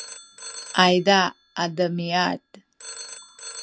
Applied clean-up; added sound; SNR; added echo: none; Telephone; 16 dB; none.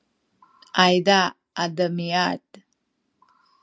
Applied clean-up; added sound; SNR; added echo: none; none; none; none.